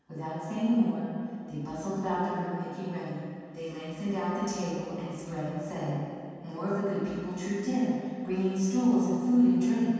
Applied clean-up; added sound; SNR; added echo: none; none; none; reverberation time 2.1 s.